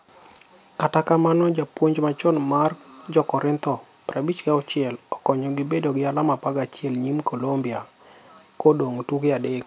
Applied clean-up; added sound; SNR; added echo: none; none; none; none.